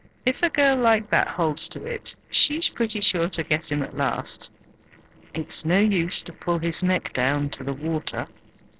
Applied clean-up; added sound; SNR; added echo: neural separator model SepFormer DNS4.